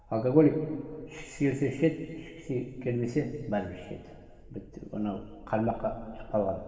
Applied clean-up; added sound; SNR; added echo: none; none; none; reverberation time 2.1 s.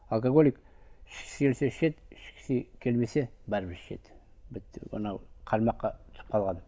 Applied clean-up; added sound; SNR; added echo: none; none; none; none.